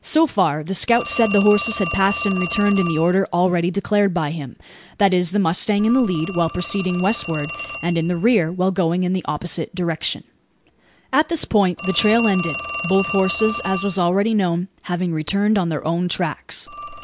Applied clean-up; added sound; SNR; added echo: none; Telephone; 13 dB; none.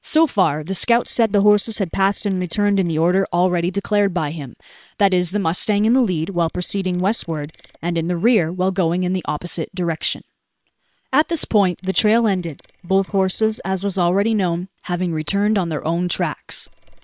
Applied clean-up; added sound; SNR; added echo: neural separator model SepFormer WHAM!.